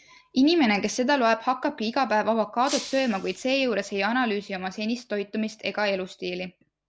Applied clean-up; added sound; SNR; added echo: none; Shatter; 14 dB; none.